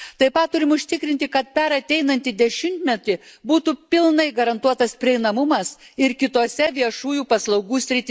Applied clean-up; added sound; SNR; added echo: none; none; none; none.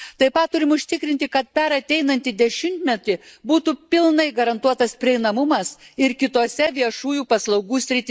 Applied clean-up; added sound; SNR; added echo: neural mask model Resemble Enhance denoiser.